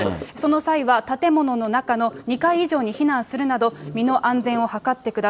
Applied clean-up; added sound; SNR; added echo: none; Sink (filling or washing); 18 dB; none.